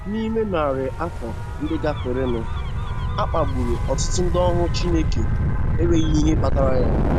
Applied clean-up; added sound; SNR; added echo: none; Gull, seagull / Waves, surf / Siren; -3 dB; none.